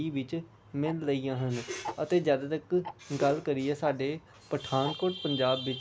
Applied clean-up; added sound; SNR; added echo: none; Tick-tock; 18 dB; none.